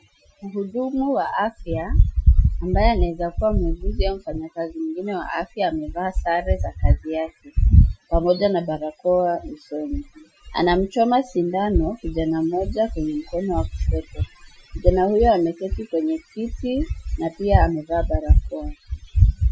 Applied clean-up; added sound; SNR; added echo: classical method Wiener filter.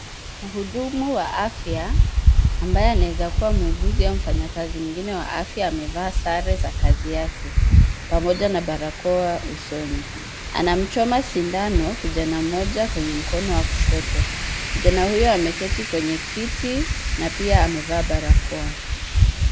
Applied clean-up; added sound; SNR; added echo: none; Wind; -3 dB; none.